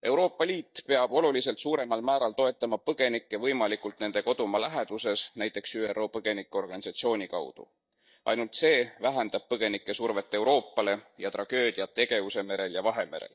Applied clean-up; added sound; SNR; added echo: neural mask model DeepFilterNet 3.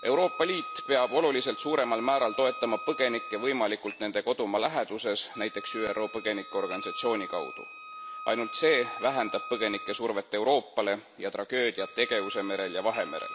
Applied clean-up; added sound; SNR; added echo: none; Wind instrument, woodwind instrument + Dishes, pots, and pans / Glass; 12 dB; none.